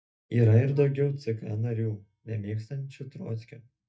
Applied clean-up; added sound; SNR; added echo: neural mask model DeepFilterNet 3.